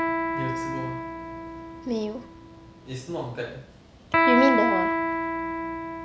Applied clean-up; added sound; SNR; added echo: none; Electric guitar; -3 dB; none.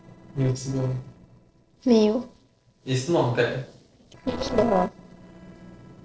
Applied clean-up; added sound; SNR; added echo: neural separator model SepFormer DNS4.